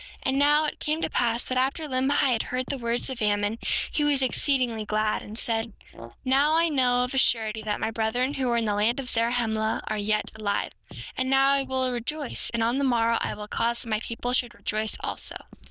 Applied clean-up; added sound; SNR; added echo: neural diffusion model UNIVERSE++.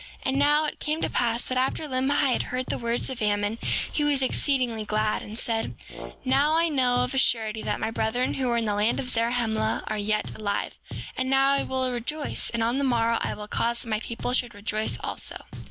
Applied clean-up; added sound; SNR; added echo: none; Brass instrument + Drum; 12 dB; none.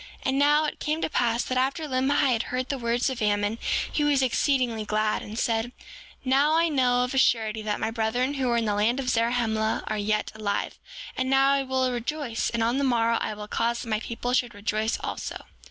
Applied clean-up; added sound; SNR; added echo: none; none; none; none.